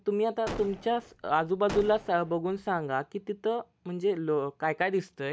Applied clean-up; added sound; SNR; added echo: none; Gunshot, gunfire; 13 dB; none.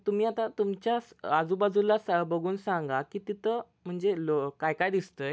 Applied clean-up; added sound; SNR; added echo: none; none; none; none.